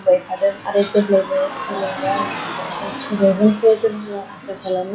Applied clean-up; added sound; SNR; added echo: classical method log-MMSE.